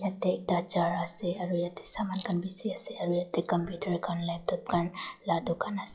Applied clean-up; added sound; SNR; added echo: classical method log-MMSE.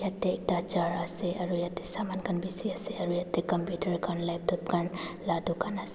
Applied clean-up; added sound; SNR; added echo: none; none; none; none.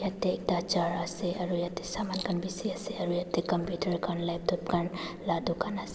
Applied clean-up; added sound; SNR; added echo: none; Writing; 19 dB; none.